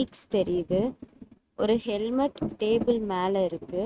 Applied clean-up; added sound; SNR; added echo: neural mask model RNNoise.